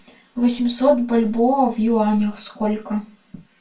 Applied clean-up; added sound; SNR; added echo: none; none; none; reverberation time 0.2 s.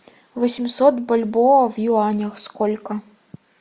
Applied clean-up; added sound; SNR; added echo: none; none; none; none.